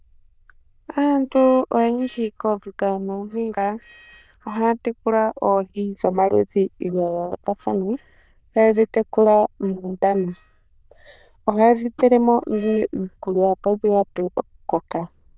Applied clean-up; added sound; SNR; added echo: neural diffusion model UNIVERSE++.